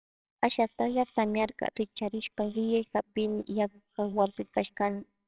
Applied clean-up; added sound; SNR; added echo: neural separator model SepFormer WHAMR!.